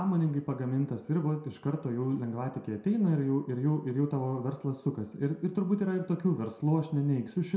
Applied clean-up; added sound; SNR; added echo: none; none; none; reverberation time 0.5 s.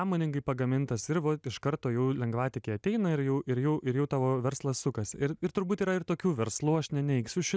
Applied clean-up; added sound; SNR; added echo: none; none; none; none.